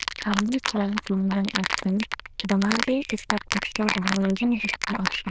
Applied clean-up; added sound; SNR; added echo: neural diffusion model UNIVERSE++.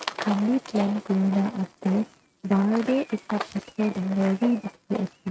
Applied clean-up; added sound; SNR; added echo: neural mask model RNNoise.